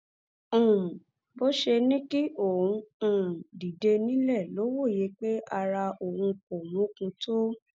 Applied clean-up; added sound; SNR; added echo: none; none; none; none.